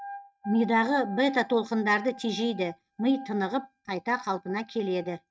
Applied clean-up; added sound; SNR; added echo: neural mask model RNNoise.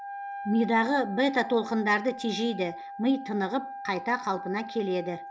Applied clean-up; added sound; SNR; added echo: none; Wind instrument, woodwind instrument; 11 dB; none.